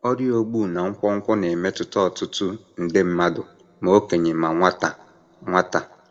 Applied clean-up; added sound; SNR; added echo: none; none; none; reverberation time 0.8 s.